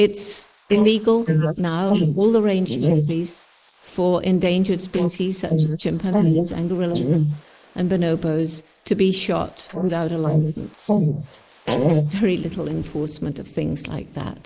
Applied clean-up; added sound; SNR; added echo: neural mask model Resemble Enhance denoiser.